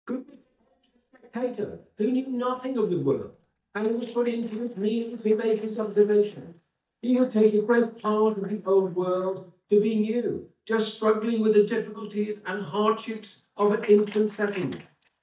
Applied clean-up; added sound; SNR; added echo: neural mask model DeepFilterNet 3.